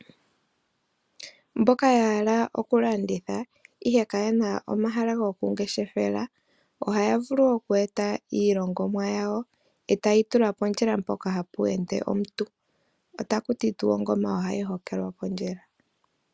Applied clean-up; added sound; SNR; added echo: none; none; none; none.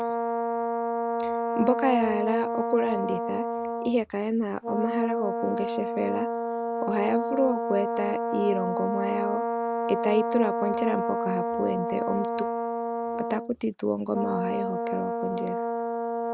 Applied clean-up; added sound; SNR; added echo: none; Brass instrument; 0 dB; none.